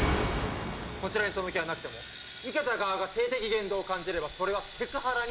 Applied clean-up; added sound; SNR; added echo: none; Sawing; 14 dB; none.